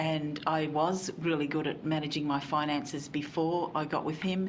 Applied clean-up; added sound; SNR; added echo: none; none; none; none.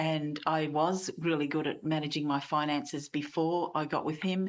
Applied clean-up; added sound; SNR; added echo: neural mask model Resemble Enhance denoiser.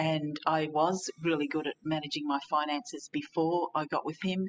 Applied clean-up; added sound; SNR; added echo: classical method spectral subtraction.